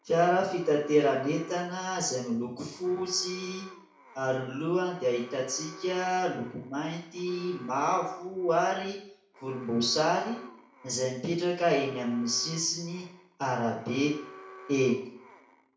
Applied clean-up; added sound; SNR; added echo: none; Alarm; 19 dB; reverberation time 0.6 s.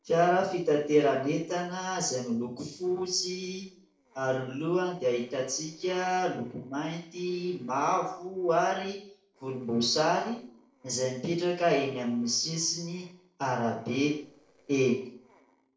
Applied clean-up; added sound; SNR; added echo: neural separator model SepFormer DNS4.